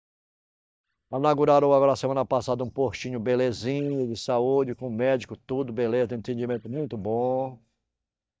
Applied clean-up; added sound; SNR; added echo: neural mask model DeepFilterNet 3.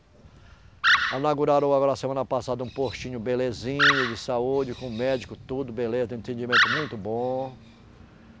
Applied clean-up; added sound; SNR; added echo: none; Animal; -3 dB; none.